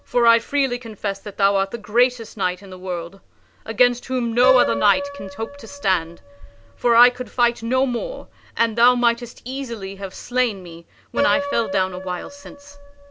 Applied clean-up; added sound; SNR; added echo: none; Piano; 11 dB; none.